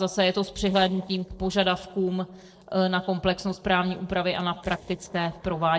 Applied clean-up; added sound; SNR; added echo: neural separator model SepFormer DNS4.